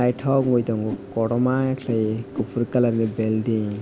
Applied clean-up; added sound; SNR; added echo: none; Whoosh, swoosh, swish; 15 dB; none.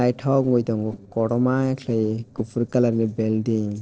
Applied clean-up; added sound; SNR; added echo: neural separator model SepFormer DNS4.